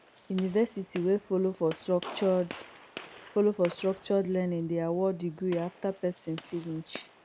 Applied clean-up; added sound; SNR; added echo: none; Gunshot, gunfire; 17 dB; none.